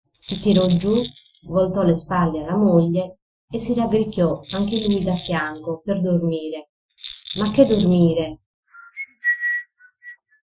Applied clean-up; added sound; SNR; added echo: classical method Wiener filter.